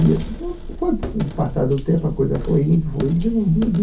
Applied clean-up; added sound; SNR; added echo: none; Coin (dropping); 9 dB; reverberation time 0.3 s.